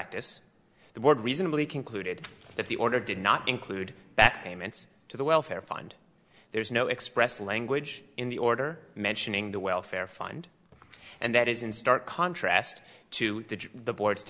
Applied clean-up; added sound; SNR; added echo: none; none; none; none.